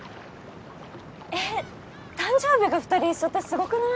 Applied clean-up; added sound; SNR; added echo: none; none; none; none.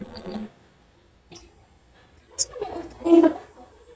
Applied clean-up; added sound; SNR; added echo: neural mask model DeepFilterNet 3.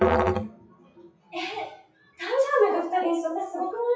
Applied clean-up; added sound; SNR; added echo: classical method WPE with log-MMSE.